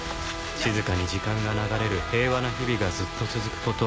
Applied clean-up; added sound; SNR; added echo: none; Wind instrument, woodwind instrument; 16 dB; none.